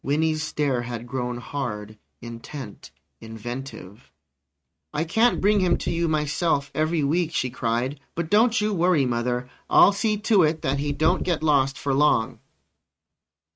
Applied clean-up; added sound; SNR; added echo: neural mask model RNNoise.